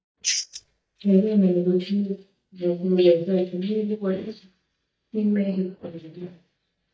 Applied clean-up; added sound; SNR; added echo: neural mask model DeepFilterNet 3.